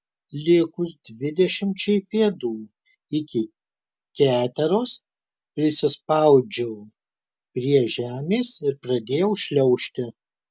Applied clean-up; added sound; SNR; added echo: none; none; none; none.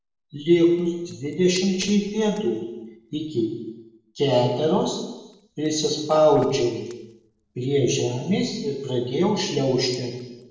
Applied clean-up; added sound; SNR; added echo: neural separator model SepFormer DNS4.